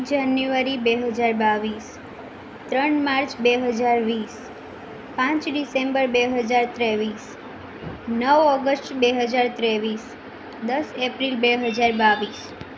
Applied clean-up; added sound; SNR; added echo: none; none; none; none.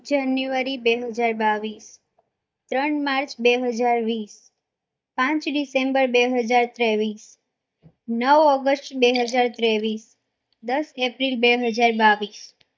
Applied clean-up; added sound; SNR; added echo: neural mask model DeepFilterNet 3.